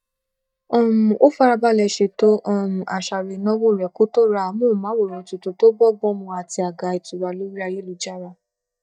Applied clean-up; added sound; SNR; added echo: neural mask model DeepFilterNet 3.